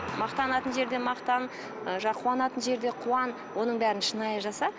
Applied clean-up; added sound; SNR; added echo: none; none; none; none.